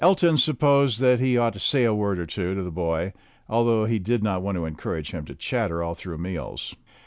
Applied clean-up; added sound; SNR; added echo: none; none; none; none.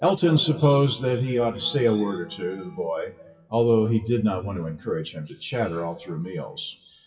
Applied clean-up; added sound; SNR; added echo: classical method WPE with log-MMSE.